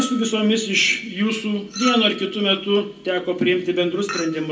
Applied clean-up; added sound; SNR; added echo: none; Chink, clink; 14 dB; reverberation time 0.2 s.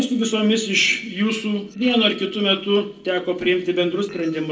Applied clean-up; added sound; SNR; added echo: neural separator model SepFormer DNS4.